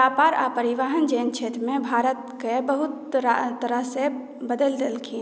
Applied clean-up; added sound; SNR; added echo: none; none; none; none.